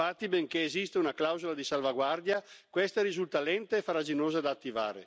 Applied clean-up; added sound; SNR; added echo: none; none; none; none.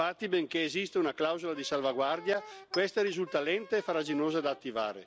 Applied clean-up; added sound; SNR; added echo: none; Chink, clink + Wind instrument, woodwind instrument; 19 dB; none.